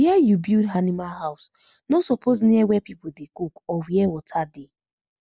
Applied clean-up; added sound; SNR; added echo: none; none; none; none.